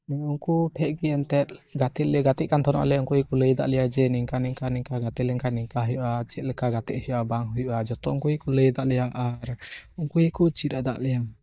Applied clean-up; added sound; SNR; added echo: neural mask model DeepFilterNet 3.